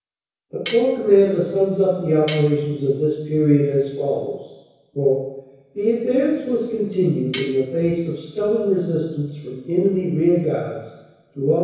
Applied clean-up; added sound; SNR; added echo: none; Cutlery, silverware; 16 dB; reverberation time 1.1 s.